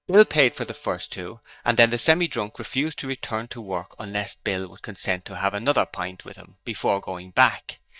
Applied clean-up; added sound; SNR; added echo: neural mask model DeepFilterNet 3.